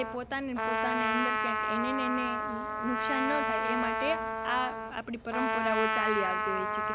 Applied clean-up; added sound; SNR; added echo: none; Trumpet; -3 dB; none.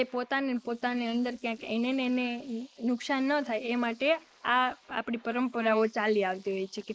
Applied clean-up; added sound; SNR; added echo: neural mask model Resemble Enhance denoiser.